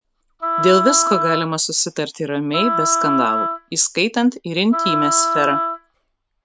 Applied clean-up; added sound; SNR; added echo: none; Wind instrument, woodwind instrument; 2 dB; none.